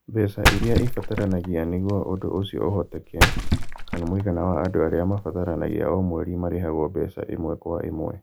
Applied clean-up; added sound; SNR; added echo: none; Splash, splatter; 1 dB; none.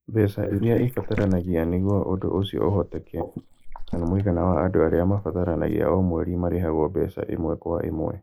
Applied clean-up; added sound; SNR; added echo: neural mask model Resemble Enhance denoiser.